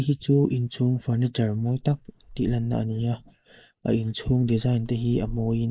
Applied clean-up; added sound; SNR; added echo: neural mask model Resemble Enhance denoiser.